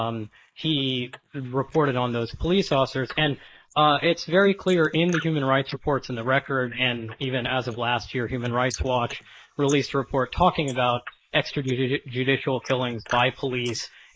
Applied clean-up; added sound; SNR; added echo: neural mask model Resemble Enhance denoiser.